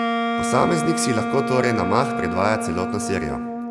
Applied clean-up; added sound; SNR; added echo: none; Wind instrument, woodwind instrument; 1 dB; none.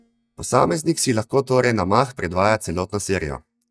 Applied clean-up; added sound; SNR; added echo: neural mask model DeepFilterNet 3.